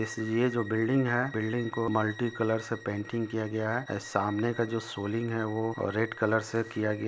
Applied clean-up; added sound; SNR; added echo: none; Bowed string instrument; 17 dB; none.